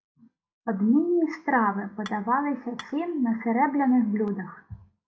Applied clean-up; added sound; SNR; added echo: none; Dishes, pots, and pans / Chink, clink; 19 dB; none.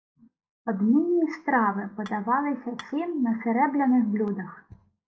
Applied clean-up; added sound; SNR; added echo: neural separator model SepFormer DNS4.